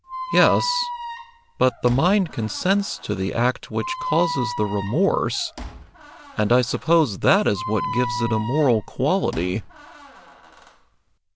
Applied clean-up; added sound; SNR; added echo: none; Squeak; 10 dB; none.